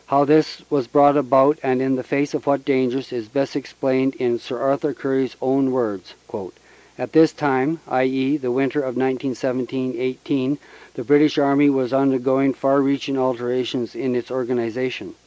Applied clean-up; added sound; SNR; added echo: none; none; none; none.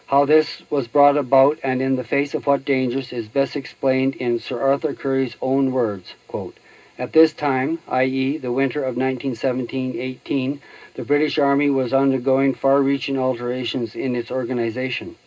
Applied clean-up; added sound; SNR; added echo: none; none; none; reverberation time 0.2 s.